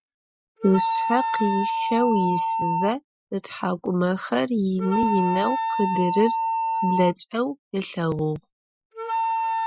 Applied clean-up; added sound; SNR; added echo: classical method Wiener filter.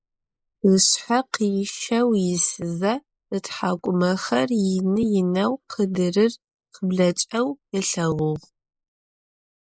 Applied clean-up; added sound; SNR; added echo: neural mask model Resemble Enhance denoiser.